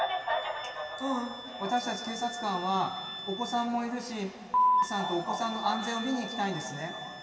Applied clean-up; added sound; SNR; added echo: none; Wind instrument, woodwind instrument; 12 dB; reverberation time 2.6 s.